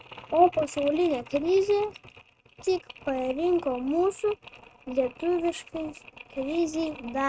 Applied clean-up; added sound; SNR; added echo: neural mask model RNNoise.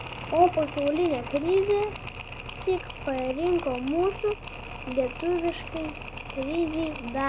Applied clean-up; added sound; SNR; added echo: none; Mechanisms; 10 dB; none.